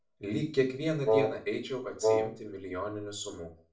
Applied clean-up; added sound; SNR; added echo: none; Wind instrument, woodwind instrument; -5 dB; reverberation time 0.4 s.